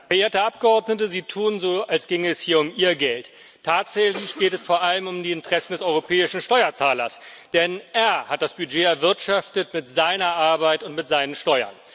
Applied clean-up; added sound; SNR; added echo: none; none; none; none.